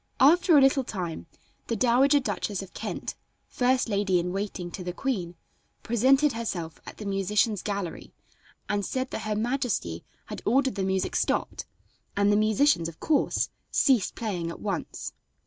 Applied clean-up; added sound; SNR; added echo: none; none; none; none.